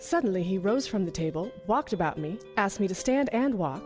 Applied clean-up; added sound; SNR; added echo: none; none; none; none.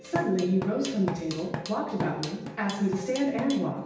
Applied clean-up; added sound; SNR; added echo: none; Drum kit; 10 dB; reverberation time 0.9 s.